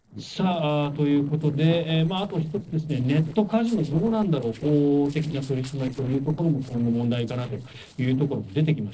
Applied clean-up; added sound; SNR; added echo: neural separator model SepFormer DNS4.